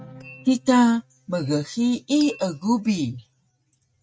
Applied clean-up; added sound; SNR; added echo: neural mask model RNNoise.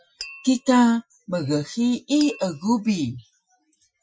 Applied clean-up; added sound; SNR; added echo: classical method Wiener filter.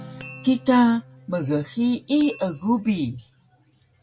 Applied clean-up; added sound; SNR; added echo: none; Tap + Acoustic guitar; 20 dB; none.